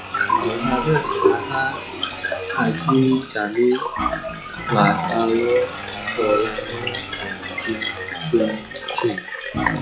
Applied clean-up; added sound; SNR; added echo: classical method log-MMSE.